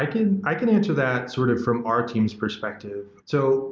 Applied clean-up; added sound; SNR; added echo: none; none; none; none.